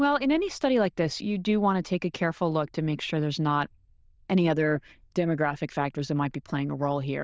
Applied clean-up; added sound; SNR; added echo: neural diffusion model UNIVERSE++.